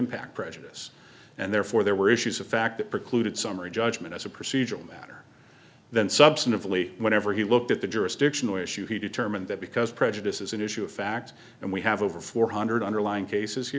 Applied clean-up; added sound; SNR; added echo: none; none; none; none.